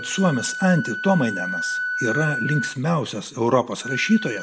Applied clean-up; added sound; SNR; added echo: none; Wind instrument, woodwind instrument; 7 dB; none.